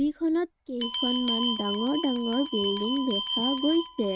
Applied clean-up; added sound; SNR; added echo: neural mask model RNNoise.